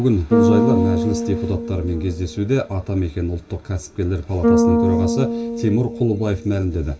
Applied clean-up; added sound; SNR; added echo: none; Bass guitar; 0 dB; reverberation time 0.2 s.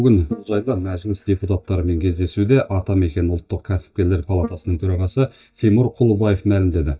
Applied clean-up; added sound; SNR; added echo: neural mask model DeepFilterNet 3.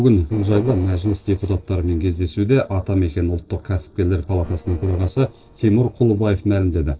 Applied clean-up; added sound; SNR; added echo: neural separator model SepFormer DNS4.